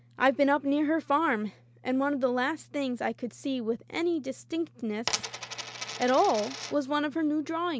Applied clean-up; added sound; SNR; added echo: none; Coin (dropping); 8 dB; none.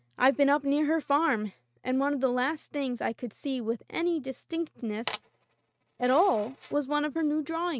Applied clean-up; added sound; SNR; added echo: neural mask model RNNoise.